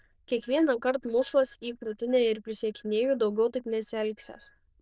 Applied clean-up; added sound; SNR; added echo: neural diffusion model UNIVERSE++.